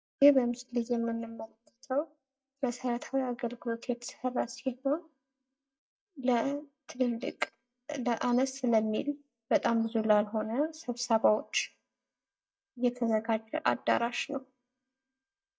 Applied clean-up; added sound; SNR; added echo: neural mask model DeepFilterNet 3.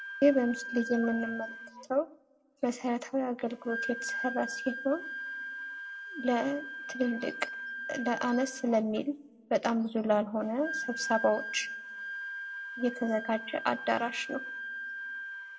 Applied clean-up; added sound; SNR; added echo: none; Wind instrument, woodwind instrument; 9 dB; reverberation time 0.3 s.